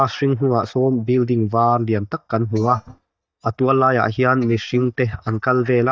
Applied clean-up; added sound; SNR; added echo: neural mask model DeepFilterNet 3.